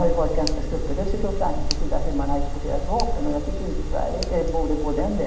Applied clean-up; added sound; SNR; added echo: none; Tick; -2 dB; reverberation time 0.9 s.